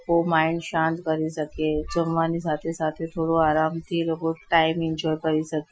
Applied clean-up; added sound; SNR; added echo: classical method Wiener filter.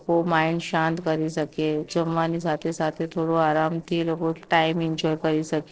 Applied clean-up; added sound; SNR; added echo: neural separator model SepFormer DNS4.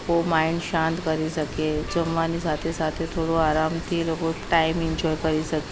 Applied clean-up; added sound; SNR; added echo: none; Wind instrument, woodwind instrument; 19 dB; none.